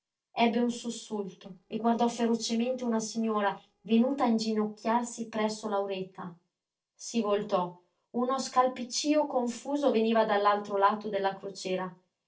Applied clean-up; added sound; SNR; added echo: neural separator model SepFormer DNS4.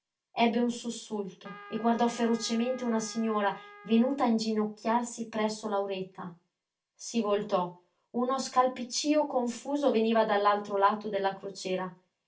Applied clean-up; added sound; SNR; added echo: none; Trumpet; 20 dB; reverberation time 0.2 s.